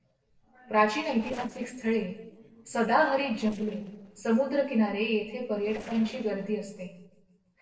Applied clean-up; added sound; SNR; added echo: neural separator model SepFormer DNS4.